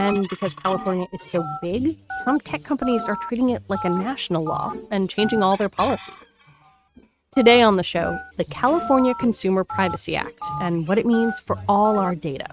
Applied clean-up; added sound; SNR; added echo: neural mask model RNNoise.